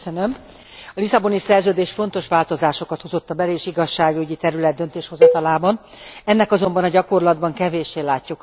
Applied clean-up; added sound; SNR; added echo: none; Cowbell; 0 dB; none.